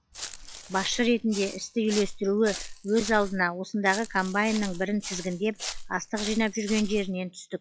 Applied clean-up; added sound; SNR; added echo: classical method log-MMSE.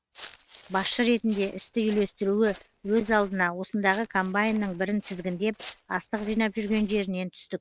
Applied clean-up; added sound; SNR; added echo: neural mask model RNNoise.